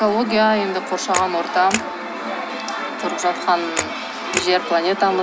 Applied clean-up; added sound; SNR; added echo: none; Camera; 11 dB; none.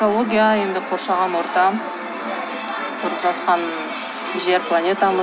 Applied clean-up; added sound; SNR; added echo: none; none; none; none.